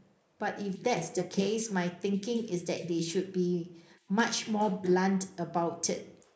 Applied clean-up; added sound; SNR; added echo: neural mask model Resemble Enhance denoiser.